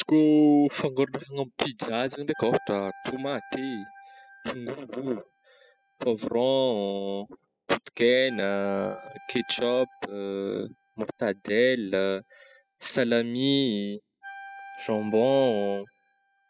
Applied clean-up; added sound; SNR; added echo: classical method spectral subtraction.